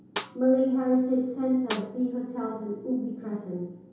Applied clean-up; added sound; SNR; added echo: none; Snare drum; 13 dB; reverberation time 0.8 s.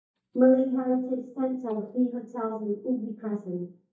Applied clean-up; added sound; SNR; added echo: neural mask model DeepFilterNet 3.